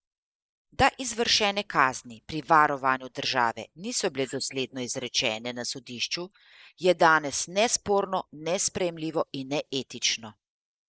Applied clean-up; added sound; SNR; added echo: neural mask model Resemble Enhance denoiser.